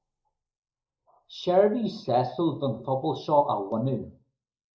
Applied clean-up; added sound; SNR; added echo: neural mask model Resemble Enhance denoiser.